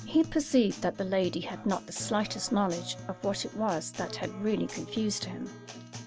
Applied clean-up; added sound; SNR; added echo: none; Acoustic guitar; 13 dB; none.